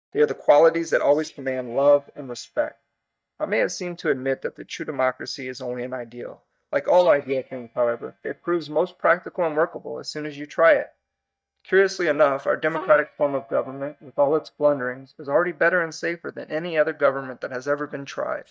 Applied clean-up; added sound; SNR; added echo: neural mask model DeepFilterNet 3.